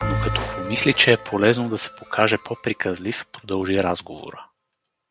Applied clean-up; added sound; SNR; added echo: none; Bell; 9 dB; none.